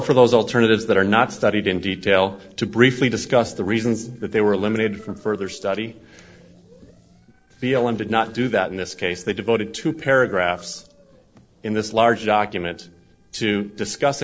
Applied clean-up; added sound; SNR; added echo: neural separator model SepFormer DNS4.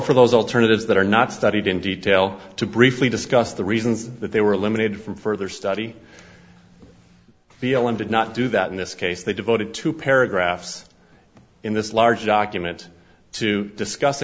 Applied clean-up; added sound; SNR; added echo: none; none; none; none.